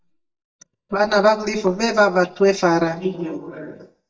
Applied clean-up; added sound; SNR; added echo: neural mask model DeepFilterNet 3.